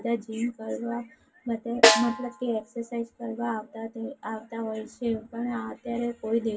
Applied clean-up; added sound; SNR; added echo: none; Snare drum; -4 dB; reverberation time 0.1 s.